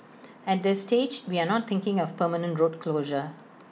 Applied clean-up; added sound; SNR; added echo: none; none; none; none.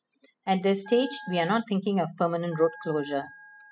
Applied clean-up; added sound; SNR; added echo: classical method spectral subtraction.